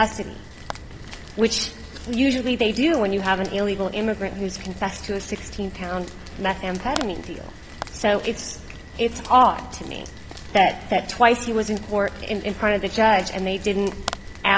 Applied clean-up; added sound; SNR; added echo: none; Rain; 14 dB; none.